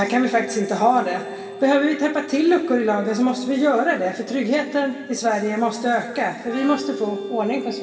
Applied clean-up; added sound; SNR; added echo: none; Organ; 15 dB; reverberation time 2.4 s.